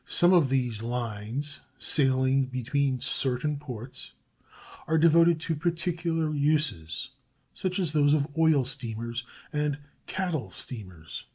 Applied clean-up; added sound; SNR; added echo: none; none; none; none.